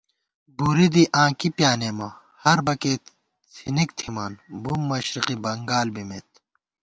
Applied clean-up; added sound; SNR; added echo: none; none; none; none.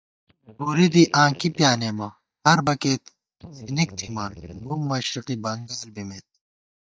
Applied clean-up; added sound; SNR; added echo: neural mask model DeepFilterNet 3.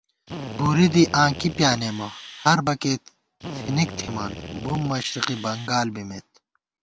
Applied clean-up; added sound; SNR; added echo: none; Drill; 13 dB; none.